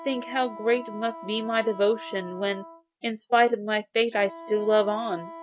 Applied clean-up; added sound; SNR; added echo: none; Wind instrument, woodwind instrument; 16 dB; none.